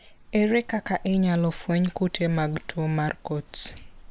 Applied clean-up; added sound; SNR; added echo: none; Motor vehicle (road); 18 dB; none.